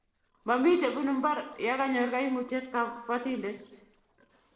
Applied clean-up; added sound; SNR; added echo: neural separator model SepFormer DNS4.